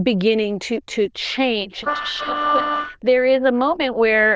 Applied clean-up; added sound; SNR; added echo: neural diffusion model UNIVERSE++.